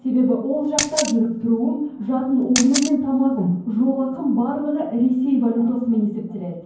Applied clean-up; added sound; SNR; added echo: none; Camera; 8 dB; reverberation time 0.9 s.